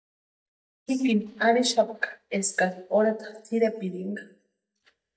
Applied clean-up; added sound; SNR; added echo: neural mask model DeepFilterNet 3.